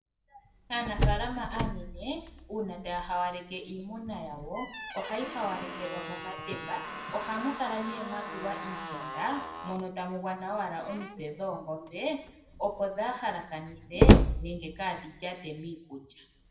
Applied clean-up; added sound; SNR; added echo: none; Slam; -4 dB; reverberation time 0.7 s.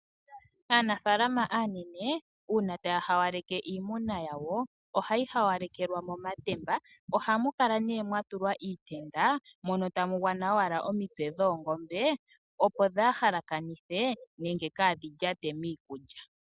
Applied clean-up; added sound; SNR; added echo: none; none; none; none.